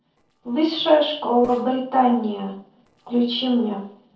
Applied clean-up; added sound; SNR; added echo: neural separator model SepFormer DNS4.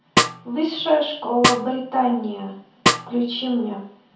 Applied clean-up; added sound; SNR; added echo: none; Snare drum; 1 dB; reverberation time 0.6 s.